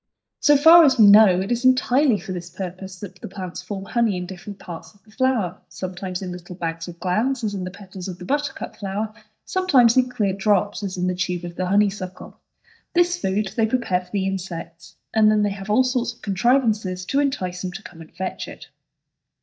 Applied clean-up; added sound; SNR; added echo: neural mask model DeepFilterNet 3.